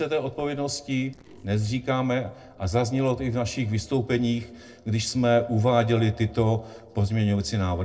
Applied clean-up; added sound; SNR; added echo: neural separator model SepFormer DNS4.